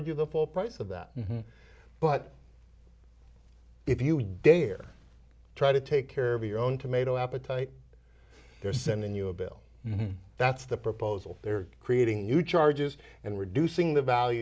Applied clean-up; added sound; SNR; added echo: none; none; none; none.